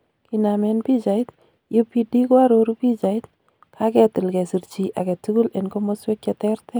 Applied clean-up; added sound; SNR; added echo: none; none; none; none.